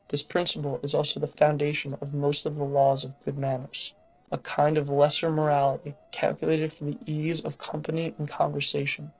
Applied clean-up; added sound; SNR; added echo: neural separator model SepFormer DNS4.